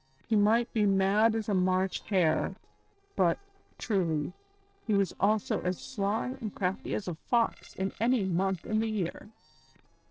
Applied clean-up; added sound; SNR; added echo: neural separator model SepFormer DNS4.